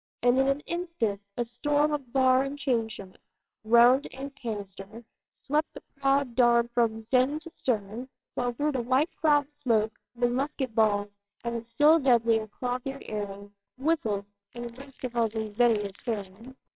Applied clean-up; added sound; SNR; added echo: neural separator model SepFormer WHAMR!.